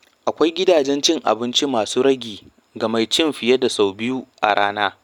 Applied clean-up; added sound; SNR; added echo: none; none; none; none.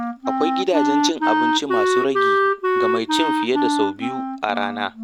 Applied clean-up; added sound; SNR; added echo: none; Wind instrument, woodwind instrument; -4 dB; none.